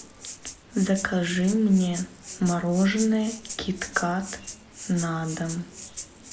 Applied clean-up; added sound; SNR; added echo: none; Rattle (instrument); 14 dB; none.